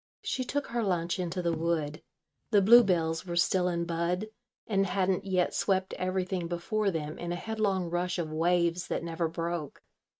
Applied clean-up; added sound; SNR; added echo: neural mask model RNNoise.